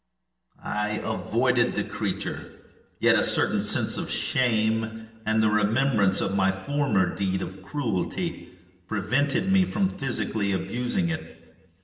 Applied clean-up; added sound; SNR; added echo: none; Piano; 18 dB; reverberation time 1.2 s.